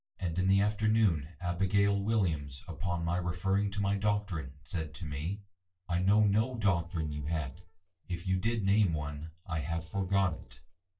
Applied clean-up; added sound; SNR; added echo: neural separator model SepFormer DNS4.